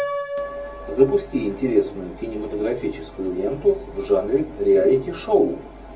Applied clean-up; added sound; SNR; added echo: none; Piano; 14 dB; reverberation time 0.2 s.